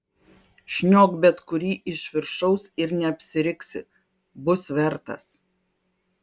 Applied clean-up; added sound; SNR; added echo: none; none; none; none.